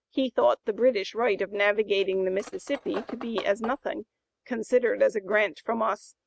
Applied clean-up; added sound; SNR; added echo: neural mask model RNNoise.